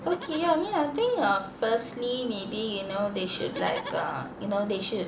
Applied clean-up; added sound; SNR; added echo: none; Livestock, farm animals, working animals; 17 dB; none.